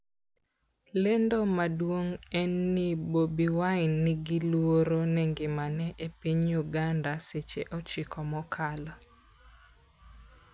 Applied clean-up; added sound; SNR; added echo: none; none; none; none.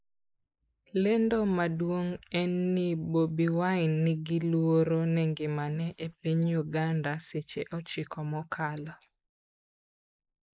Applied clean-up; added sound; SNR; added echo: neural mask model Resemble Enhance denoiser.